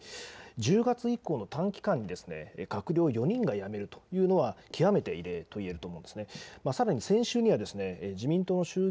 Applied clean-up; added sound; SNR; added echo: none; none; none; none.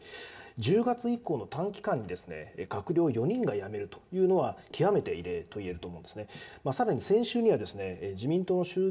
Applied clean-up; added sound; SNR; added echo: none; none; none; reverberation time 0.4 s.